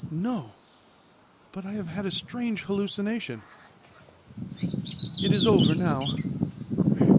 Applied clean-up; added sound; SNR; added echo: none; Bird vocalization, bird call, bird song; -3 dB; none.